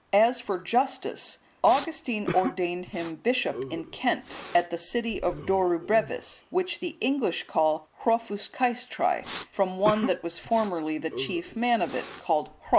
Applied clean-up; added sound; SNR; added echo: none; Respiratory sounds; 13 dB; none.